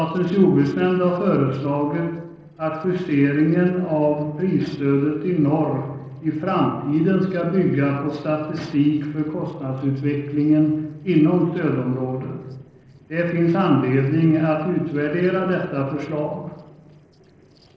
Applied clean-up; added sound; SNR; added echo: neural separator model SepFormer DNS4.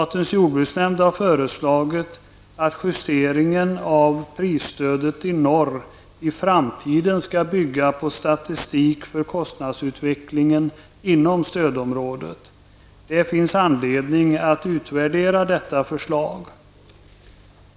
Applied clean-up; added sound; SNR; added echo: none; none; none; none.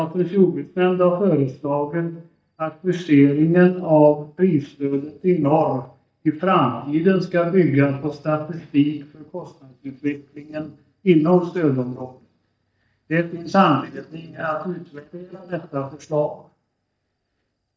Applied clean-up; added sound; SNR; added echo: neural mask model DeepFilterNet 3.